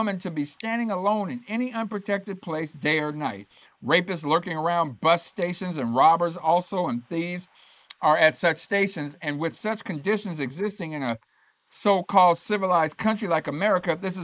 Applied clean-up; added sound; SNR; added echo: neural mask model Resemble Enhance denoiser.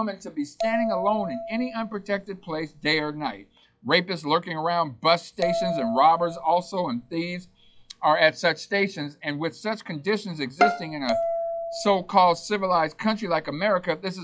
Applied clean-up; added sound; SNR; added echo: classical method log-MMSE.